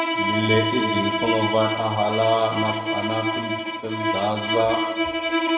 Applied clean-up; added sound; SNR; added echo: none; Bowed string instrument; 0 dB; reverberation time 1.4 s.